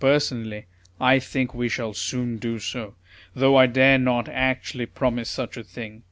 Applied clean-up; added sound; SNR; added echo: none; none; none; none.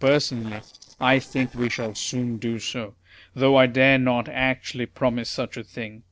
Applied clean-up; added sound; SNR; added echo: neural separator model SepFormer DNS4.